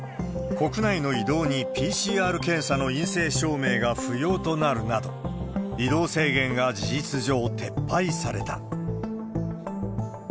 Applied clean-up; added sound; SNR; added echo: none; none; none; none.